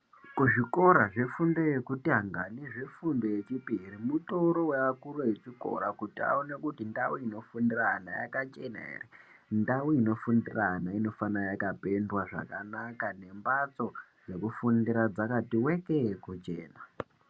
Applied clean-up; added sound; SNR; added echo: none; none; none; none.